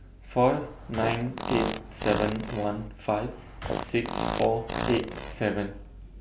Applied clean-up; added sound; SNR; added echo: none; Fart; 4 dB; none.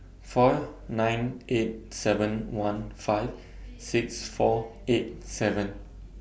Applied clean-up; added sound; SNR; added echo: none; none; none; none.